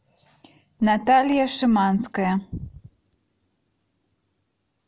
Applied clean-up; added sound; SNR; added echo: none; none; none; none.